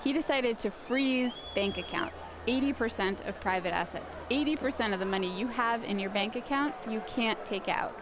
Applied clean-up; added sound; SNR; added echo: none; Crowd; 11 dB; none.